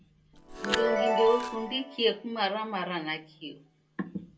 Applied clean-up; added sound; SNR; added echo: none; Chime; 3 dB; reverberation time 0.2 s.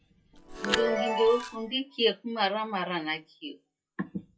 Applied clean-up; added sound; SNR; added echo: classical method WPE with log-MMSE.